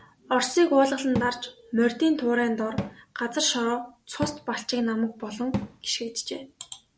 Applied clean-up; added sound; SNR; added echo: none; Cupboard open or close / Drawer open or close; 13 dB; none.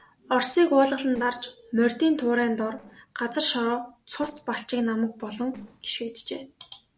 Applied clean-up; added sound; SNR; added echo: neural separator model SepFormer DNS4.